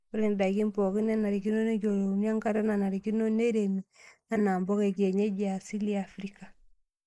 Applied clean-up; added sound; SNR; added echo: neural mask model Resemble Enhance denoiser.